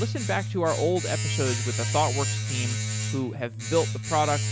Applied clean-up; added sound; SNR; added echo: none; Domestic sounds, home sounds; 0 dB; none.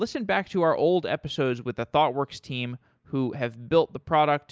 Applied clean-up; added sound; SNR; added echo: none; none; none; none.